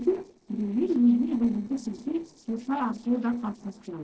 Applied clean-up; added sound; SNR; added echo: neural separator model SepFormer DNS4.